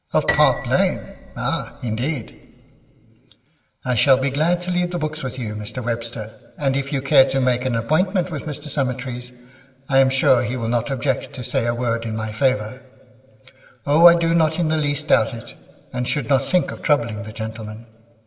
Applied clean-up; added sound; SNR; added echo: none; Piano; 11 dB; reverberation time 2.4 s.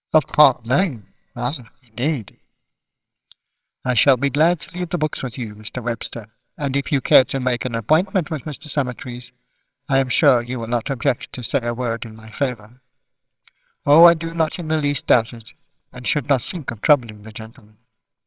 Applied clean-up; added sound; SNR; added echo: neural separator model SepFormer WHAMR!.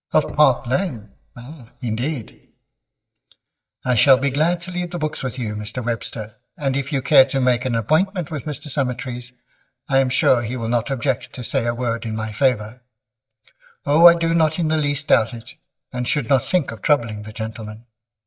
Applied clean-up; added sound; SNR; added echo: neural mask model DeepFilterNet 3.